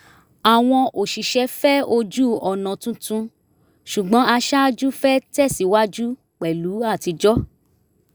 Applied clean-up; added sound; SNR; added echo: none; none; none; none.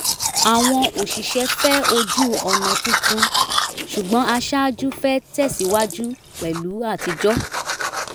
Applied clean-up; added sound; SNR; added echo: none; Domestic sounds, home sounds; 2 dB; none.